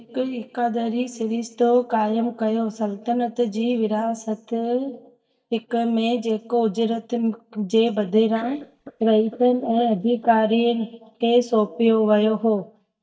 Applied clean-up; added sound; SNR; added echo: neural mask model DeepFilterNet 3.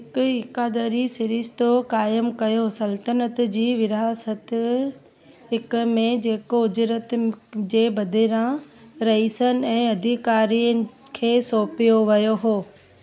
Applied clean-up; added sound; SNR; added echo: none; none; none; none.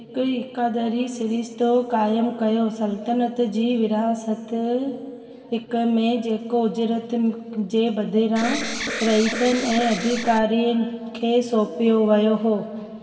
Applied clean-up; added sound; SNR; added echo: none; Alarm; 7 dB; reverberation time 2.2 s.